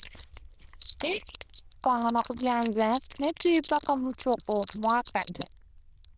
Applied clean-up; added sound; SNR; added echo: neural diffusion model UNIVERSE++.